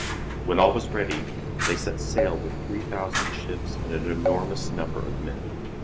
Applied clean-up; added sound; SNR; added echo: none; Fire + Keyboard (musical); -1 dB; none.